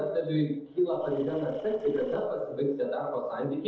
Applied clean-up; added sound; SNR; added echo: neural separator model SepFormer DNS4.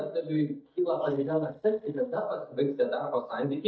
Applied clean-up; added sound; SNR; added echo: neural mask model DeepFilterNet 3.